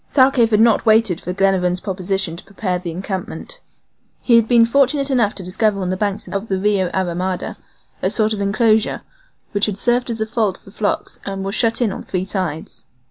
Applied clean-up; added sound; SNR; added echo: none; none; none; none.